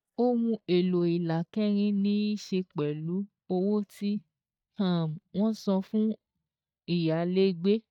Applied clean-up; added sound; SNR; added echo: neural mask model DeepFilterNet 3.